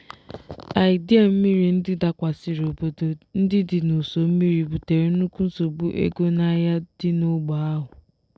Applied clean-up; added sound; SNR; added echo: none; none; none; none.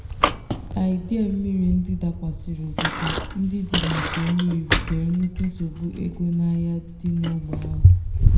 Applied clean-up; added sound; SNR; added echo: none; Bicycle; -2 dB; reverberation time 0.7 s.